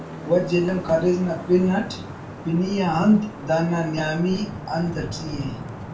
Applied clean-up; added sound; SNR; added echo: none; Traffic noise, roadway noise / Vehicle horn, car horn, honking; 12 dB; reverberation time 0.3 s.